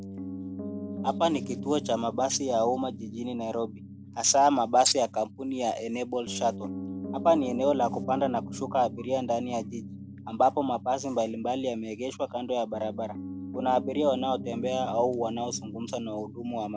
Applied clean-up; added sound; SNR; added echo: none; Piano; 10 dB; none.